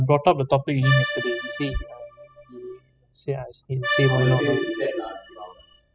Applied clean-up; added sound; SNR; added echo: classical method spectral subtraction.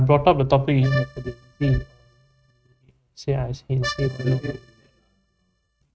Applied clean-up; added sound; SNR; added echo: neural mask model RNNoise.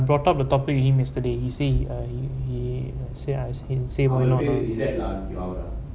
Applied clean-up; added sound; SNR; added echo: none; none; none; none.